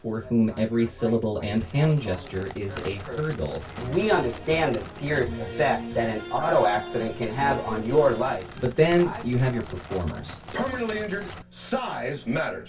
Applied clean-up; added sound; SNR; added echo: none; Crackle; 15 dB; reverberation time 0.2 s.